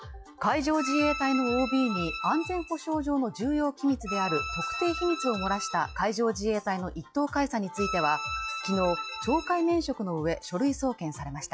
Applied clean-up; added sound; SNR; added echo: classical method log-MMSE.